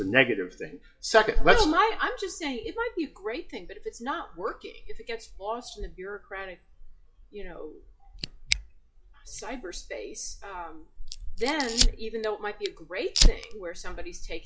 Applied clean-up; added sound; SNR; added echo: classical method WPE with log-MMSE.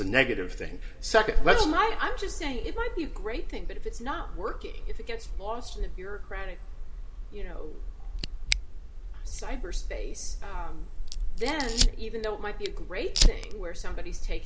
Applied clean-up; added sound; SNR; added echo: none; Fire; 0 dB; reverberation time 2.1 s.